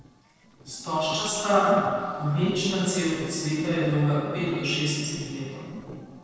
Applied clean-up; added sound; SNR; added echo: neural separator model SepFormer DNS4.